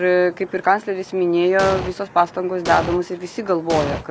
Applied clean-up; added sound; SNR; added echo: none; Explosion; 6 dB; none.